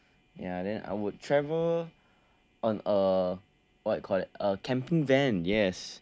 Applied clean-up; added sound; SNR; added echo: none; none; none; none.